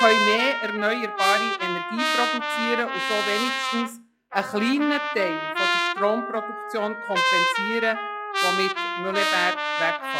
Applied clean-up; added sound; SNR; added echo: classical method log-MMSE.